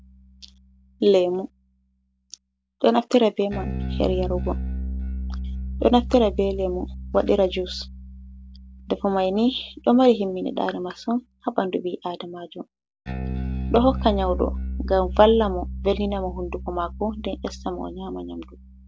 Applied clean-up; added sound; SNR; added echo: none; Bass guitar; 8 dB; none.